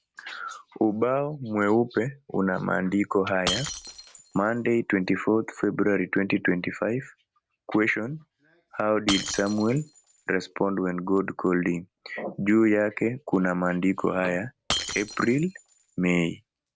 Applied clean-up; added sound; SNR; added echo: none; Shatter; 14 dB; none.